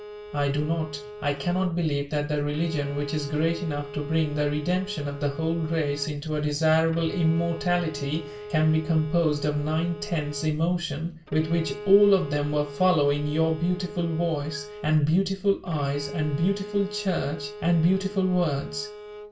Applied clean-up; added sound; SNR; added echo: none; Bowed string instrument; 14 dB; reverberation time 0.3 s.